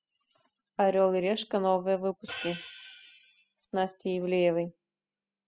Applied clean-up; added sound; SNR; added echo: classical method spectral subtraction.